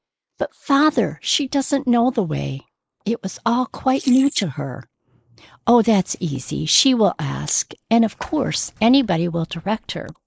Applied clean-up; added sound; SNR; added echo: neural mask model Resemble Enhance denoiser.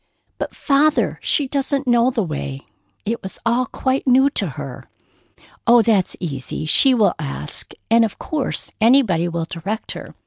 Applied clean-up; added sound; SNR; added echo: none; none; none; none.